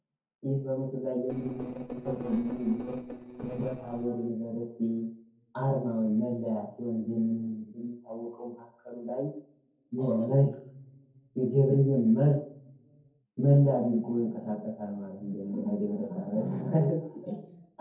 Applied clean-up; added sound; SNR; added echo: neural separator model SepFormer DNS4.